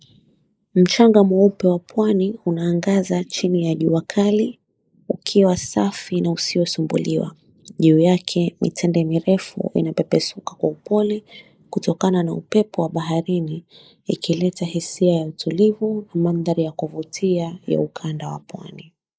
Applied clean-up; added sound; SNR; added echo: neural mask model Resemble Enhance denoiser.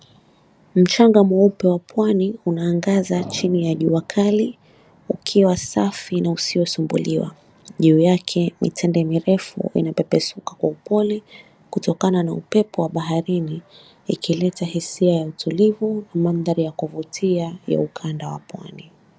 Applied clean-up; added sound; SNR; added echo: none; none; none; none.